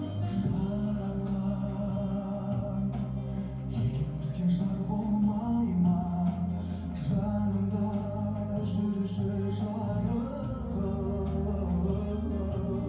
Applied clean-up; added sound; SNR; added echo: none; none; none; reverberation time 0.9 s.